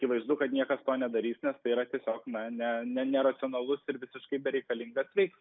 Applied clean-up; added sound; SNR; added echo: neural mask model Resemble Enhance denoiser.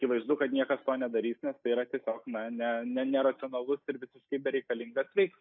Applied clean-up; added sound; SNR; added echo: neural mask model DeepFilterNet 3.